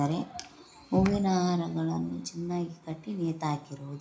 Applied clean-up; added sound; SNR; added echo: none; none; none; reverberation time 0.4 s.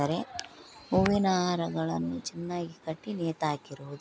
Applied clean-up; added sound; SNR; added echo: none; none; none; none.